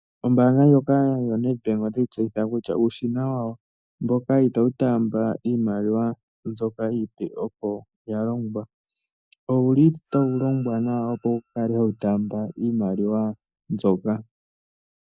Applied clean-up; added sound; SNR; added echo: neural mask model DeepFilterNet 3.